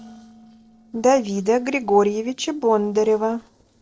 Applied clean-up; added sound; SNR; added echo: neural separator model SepFormer DNS4.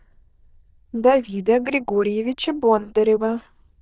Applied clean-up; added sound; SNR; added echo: neural diffusion model UNIVERSE++.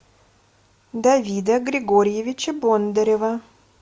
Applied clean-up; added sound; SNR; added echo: none; none; none; none.